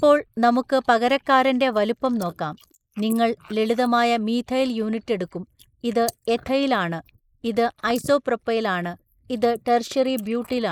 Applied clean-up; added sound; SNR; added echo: neural mask model Resemble Enhance denoiser.